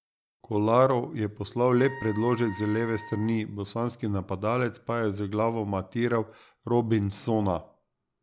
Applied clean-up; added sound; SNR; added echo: none; Wind instrument, woodwind instrument; 17 dB; none.